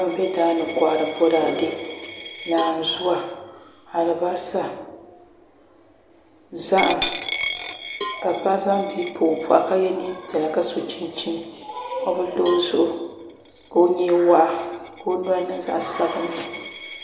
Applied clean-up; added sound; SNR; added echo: none; Cowbell + Coin (dropping); 11 dB; none.